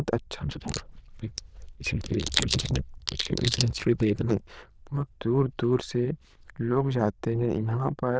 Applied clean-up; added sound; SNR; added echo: neural diffusion model UNIVERSE++.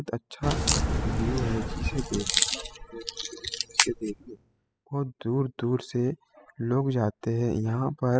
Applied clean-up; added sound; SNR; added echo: classical method spectral subtraction.